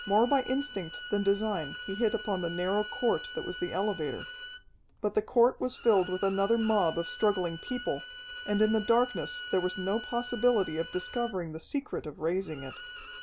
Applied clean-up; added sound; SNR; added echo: none; Bowed string instrument; 12 dB; none.